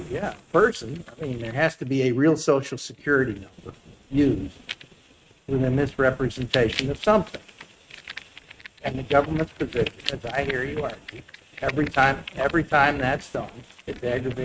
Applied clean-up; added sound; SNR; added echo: neural mask model RNNoise.